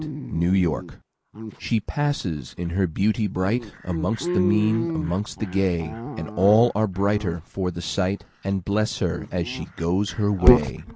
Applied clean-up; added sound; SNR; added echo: none; Dog; 5 dB; none.